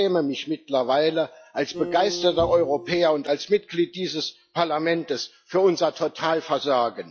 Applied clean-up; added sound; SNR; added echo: classical method log-MMSE.